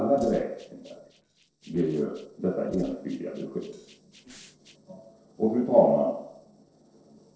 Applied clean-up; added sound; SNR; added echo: neural separator model SepFormer DNS4.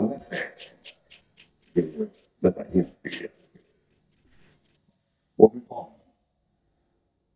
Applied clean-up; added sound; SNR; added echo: neural mask model DeepFilterNet 3.